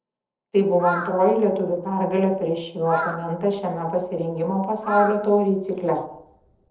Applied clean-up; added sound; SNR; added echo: neural separator model SepFormer DNS4.